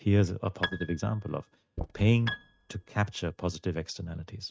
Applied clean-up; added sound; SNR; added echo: neural mask model RNNoise.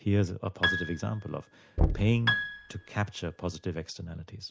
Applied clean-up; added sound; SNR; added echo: none; Knock + Piano; 1 dB; none.